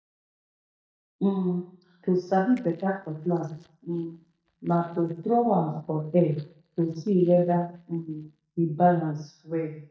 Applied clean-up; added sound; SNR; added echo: neural mask model DeepFilterNet 3.